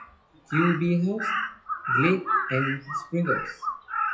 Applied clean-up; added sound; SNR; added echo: classical method WPE with log-MMSE.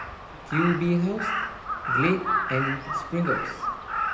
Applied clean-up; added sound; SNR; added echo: none; Crow; 1 dB; reverberation time 1.4 s.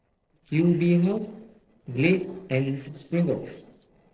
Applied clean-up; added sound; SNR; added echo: neural separator model SepFormer DNS4.